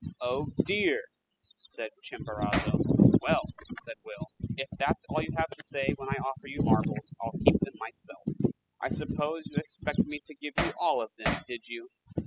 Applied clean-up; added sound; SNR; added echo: classical method spectral subtraction.